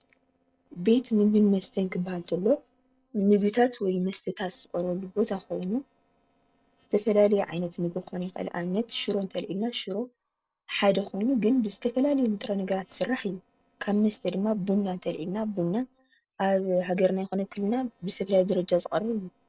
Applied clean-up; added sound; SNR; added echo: neural separator model SepFormer DNS4.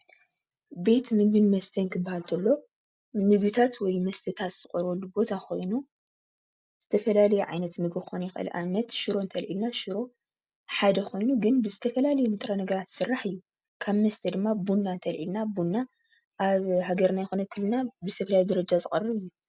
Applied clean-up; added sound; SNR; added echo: none; none; none; none.